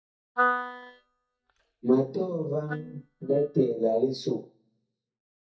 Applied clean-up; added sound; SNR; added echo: neural mask model DeepFilterNet 3.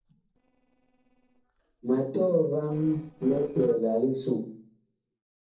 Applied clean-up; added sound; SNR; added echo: neural separator model SepFormer DNS4.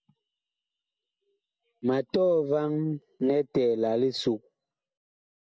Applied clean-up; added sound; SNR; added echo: none; none; none; none.